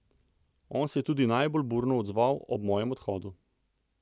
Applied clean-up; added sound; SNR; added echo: none; none; none; none.